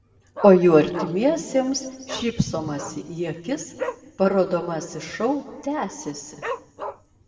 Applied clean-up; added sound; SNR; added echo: none; Dog; 15 dB; reverberation time 1.5 s.